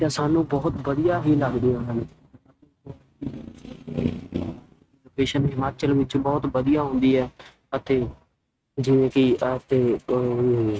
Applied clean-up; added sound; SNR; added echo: neural mask model RNNoise.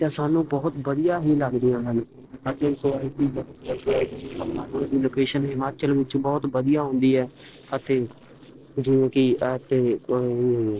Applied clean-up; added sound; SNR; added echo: neural separator model SepFormer DNS4.